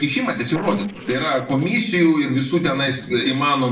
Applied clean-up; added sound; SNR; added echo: neural separator model SepFormer DNS4.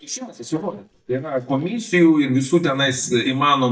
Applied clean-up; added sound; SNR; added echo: neural mask model DeepFilterNet 3.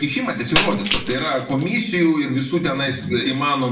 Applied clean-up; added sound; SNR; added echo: none; Shatter; 4 dB; reverberation time 0.6 s.